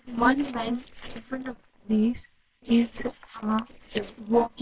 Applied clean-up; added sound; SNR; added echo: neural separator model SepFormer WHAMR!.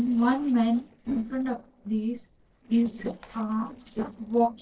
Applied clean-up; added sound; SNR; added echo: neural separator model SepFormer DNS4.